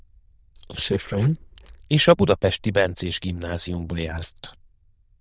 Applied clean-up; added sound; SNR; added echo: neural diffusion model UNIVERSE++.